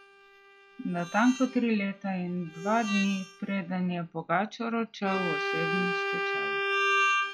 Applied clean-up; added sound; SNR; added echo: classical method log-MMSE.